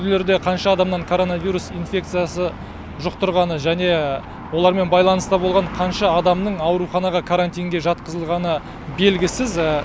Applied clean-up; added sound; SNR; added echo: none; none; none; none.